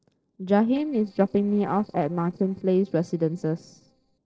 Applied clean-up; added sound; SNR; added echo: neural separator model SepFormer DNS4.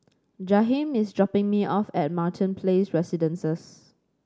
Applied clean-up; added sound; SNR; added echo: none; none; none; none.